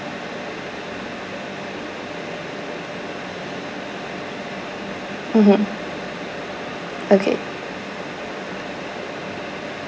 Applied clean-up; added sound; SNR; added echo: none; none; none; none.